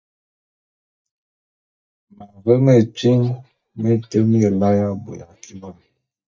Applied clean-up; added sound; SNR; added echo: neural mask model DeepFilterNet 3.